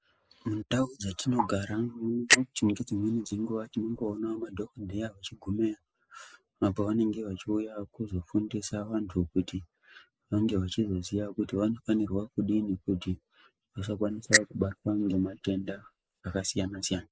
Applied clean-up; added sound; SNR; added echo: neural mask model Resemble Enhance denoiser.